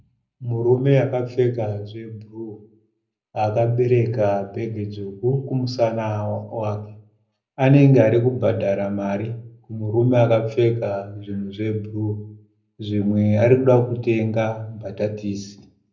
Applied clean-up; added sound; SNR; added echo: none; none; none; reverberation time 0.4 s.